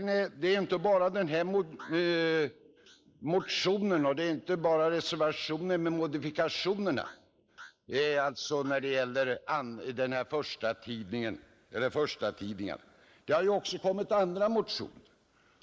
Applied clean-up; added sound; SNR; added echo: neural mask model Resemble Enhance denoiser.